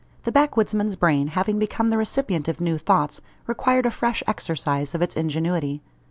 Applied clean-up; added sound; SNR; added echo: none; none; none; none.